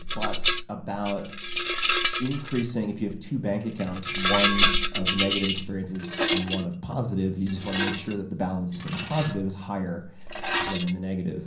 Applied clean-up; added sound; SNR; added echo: none; Rattle; -3 dB; reverberation time 0.6 s.